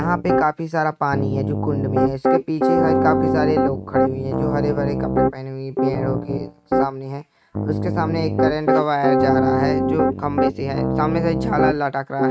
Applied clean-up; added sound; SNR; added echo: neural mask model RNNoise.